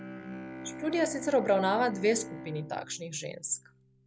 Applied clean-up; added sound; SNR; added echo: none; Bowed string instrument; 12 dB; none.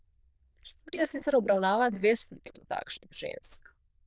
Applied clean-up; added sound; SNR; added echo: neural diffusion model UNIVERSE++.